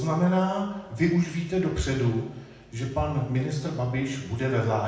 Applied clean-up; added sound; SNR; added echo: none; none; none; reverberation time 0.8 s.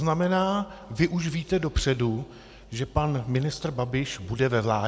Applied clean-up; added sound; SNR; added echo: none; none; none; none.